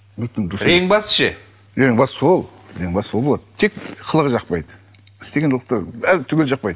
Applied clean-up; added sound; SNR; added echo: none; none; none; none.